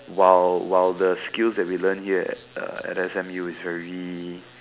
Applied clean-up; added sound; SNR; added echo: none; none; none; none.